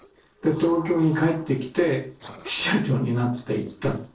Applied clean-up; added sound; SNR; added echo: neural separator model SepFormer DNS4.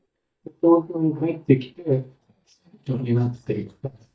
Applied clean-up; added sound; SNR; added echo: neural mask model DeepFilterNet 3.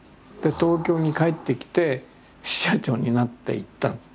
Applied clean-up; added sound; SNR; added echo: none; none; none; none.